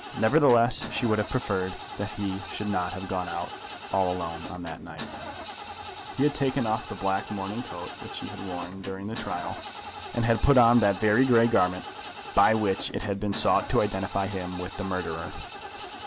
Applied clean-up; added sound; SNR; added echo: none; Engine starting / Car; 11 dB; none.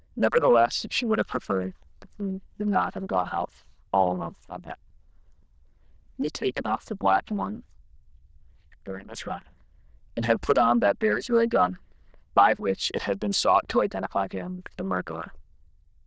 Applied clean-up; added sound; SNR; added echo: neural diffusion model UNIVERSE++.